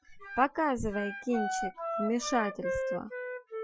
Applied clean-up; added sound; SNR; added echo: classical method Wiener filter.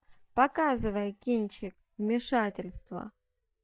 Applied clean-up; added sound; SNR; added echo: neural mask model DeepFilterNet 3.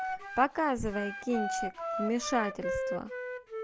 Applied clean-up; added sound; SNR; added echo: none; Wind instrument, woodwind instrument; 4 dB; none.